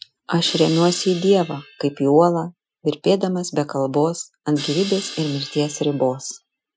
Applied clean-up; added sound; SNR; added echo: classical method Wiener filter.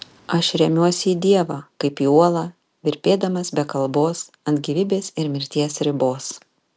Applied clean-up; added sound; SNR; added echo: none; none; none; none.